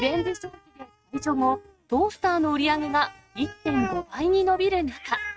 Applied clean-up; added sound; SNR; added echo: neural mask model RNNoise.